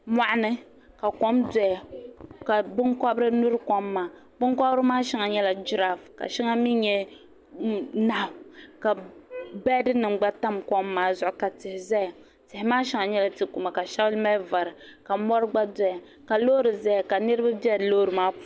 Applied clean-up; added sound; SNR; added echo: none; none; none; none.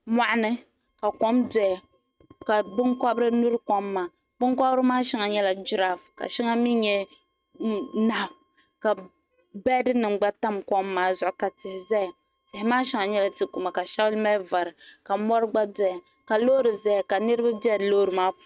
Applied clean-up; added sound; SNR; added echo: neural mask model RNNoise.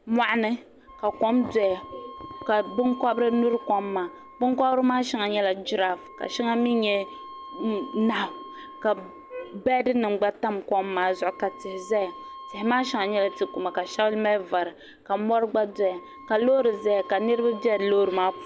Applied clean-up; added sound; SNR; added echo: none; Wind instrument, woodwind instrument; 18 dB; none.